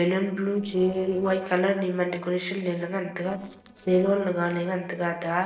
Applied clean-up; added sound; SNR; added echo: neural separator model SepFormer DNS4.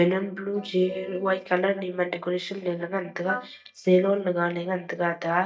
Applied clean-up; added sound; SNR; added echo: neural mask model DeepFilterNet 3.